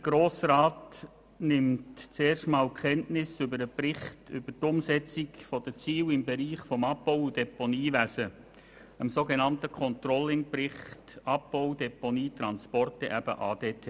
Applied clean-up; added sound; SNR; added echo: none; none; none; none.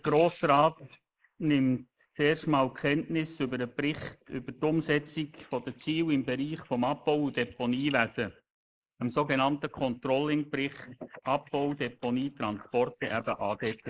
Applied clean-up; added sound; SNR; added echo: neural mask model Resemble Enhance denoiser.